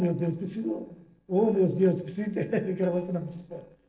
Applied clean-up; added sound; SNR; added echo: neural separator model SepFormer DNS4.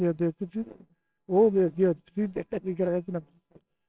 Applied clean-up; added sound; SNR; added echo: neural separator model SepFormer WHAMR!.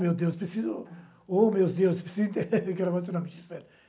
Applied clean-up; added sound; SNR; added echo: none; none; none; none.